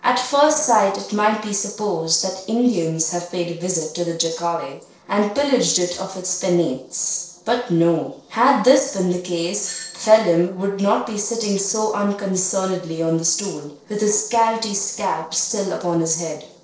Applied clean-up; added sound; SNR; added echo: neural separator model SepFormer DNS4.